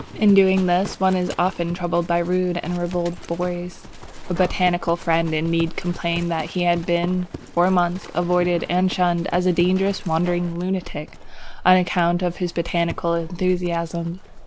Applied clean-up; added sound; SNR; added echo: none; Livestock, farm animals, working animals; 14 dB; none.